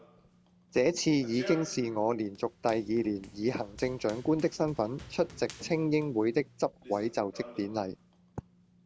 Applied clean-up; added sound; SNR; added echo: none; Run; 18 dB; none.